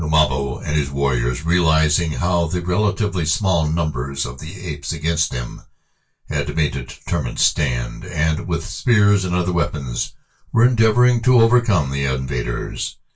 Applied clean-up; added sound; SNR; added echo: none; none; none; reverberation time 0.2 s.